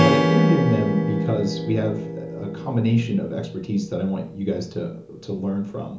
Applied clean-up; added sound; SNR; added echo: none; Strum; 1 dB; reverberation time 0.8 s.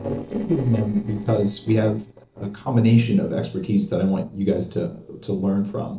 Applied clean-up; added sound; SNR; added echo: neural separator model SepFormer DNS4.